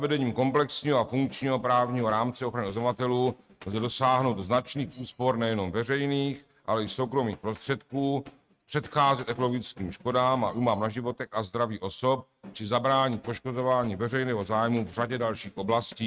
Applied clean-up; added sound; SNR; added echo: neural mask model RNNoise.